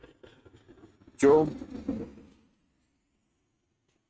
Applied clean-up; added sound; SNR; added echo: neural mask model RNNoise.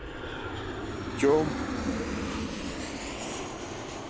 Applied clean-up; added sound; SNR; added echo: none; Aircraft; 0 dB; none.